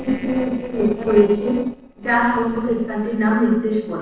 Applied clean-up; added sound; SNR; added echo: neural separator model SepFormer DNS4.